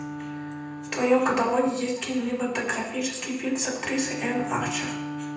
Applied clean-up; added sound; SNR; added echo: none; Bowed string instrument; 10 dB; reverberation time 0.9 s.